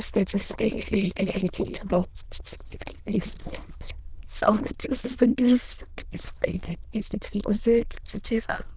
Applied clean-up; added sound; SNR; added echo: neural diffusion model UNIVERSE++.